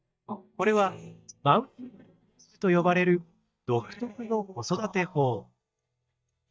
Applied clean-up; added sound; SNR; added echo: neural mask model DeepFilterNet 3.